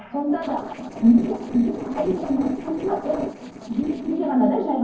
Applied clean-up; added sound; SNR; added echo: neural separator model SepFormer DNS4.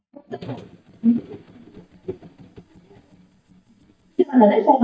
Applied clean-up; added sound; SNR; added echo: neural mask model DeepFilterNet 3.